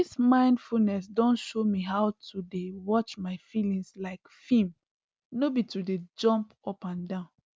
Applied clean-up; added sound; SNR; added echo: none; none; none; none.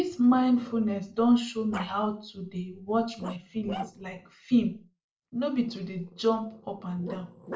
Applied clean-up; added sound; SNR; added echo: neural separator model SepFormer DNS4.